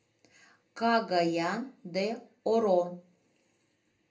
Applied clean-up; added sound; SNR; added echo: none; none; none; reverberation time 0.3 s.